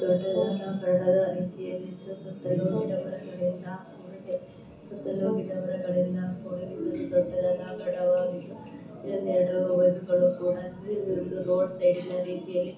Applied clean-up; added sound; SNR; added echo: none; Brass instrument; 13 dB; reverberation time 0.9 s.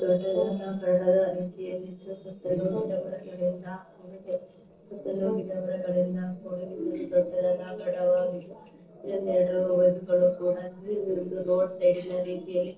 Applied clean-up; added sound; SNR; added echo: neural separator model SepFormer DNS4.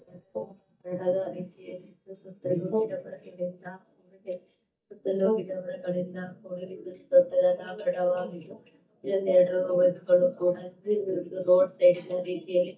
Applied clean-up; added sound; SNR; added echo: neural mask model DeepFilterNet 3.